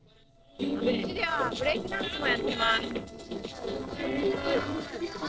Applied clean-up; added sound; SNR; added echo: neural separator model SepFormer DNS4.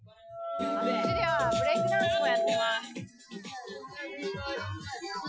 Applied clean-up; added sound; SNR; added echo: classical method Wiener filter.